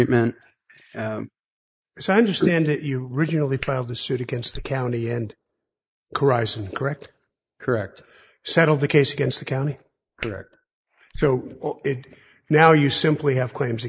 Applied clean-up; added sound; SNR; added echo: neural mask model Resemble Enhance denoiser.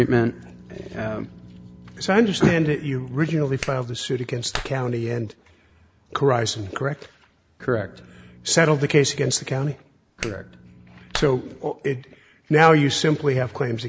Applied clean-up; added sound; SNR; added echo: none; Clapping; 14 dB; none.